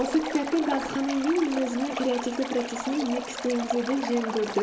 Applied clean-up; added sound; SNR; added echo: none; Stream; 7 dB; reverberation time 2.4 s.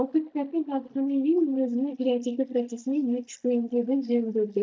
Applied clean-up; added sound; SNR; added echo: neural mask model DeepFilterNet 3.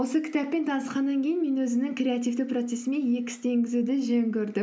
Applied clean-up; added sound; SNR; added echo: none; none; none; none.